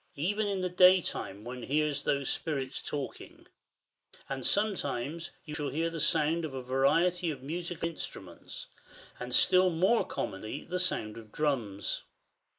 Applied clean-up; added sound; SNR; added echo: neural mask model Resemble Enhance denoiser.